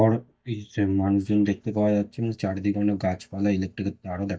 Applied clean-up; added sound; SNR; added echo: neural mask model DeepFilterNet 3.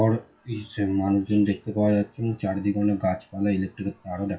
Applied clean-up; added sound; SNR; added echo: classical method WPE with log-MMSE.